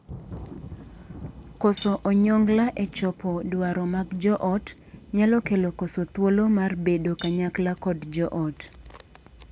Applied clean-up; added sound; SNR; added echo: none; Cutlery, silverware / Dishes, pots, and pans + Thunder / Rain; 18 dB; none.